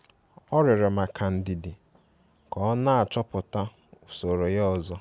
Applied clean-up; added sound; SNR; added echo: none; none; none; none.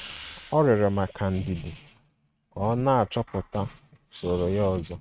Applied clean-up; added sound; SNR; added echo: neural mask model RNNoise.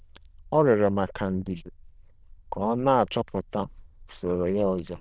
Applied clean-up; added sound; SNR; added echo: neural diffusion model UNIVERSE++.